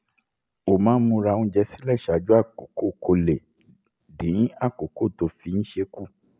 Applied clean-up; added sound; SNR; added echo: none; none; none; none.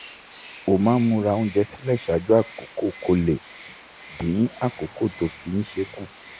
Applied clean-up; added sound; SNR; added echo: none; Bird + Water; 19 dB; none.